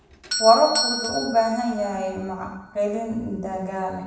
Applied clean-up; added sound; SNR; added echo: none; Doorbell; 8 dB; reverberation time 0.9 s.